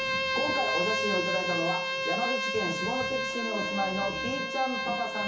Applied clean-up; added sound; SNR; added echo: none; Bowed string instrument; -2 dB; reverberation time 0.7 s.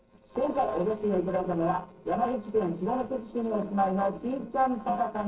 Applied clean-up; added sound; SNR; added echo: neural separator model SepFormer DNS4.